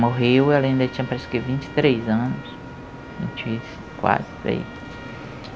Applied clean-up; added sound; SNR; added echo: none; Trumpet; 20 dB; none.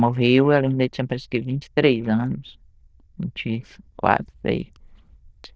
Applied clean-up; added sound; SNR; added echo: neural diffusion model UNIVERSE++.